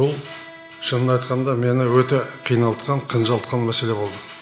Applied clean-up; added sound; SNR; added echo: none; Accordion; 19 dB; none.